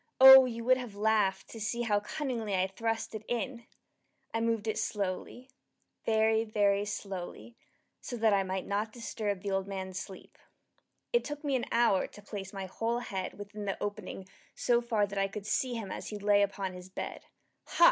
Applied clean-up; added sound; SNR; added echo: none; none; none; none.